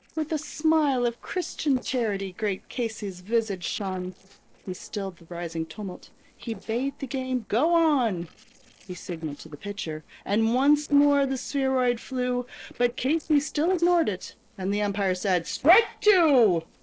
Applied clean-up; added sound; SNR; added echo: neural separator model SepFormer DNS4.